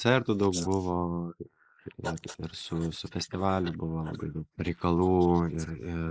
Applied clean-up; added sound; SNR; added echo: neural mask model Resemble Enhance denoiser.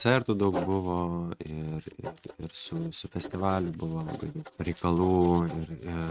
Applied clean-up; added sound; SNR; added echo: neural mask model RNNoise.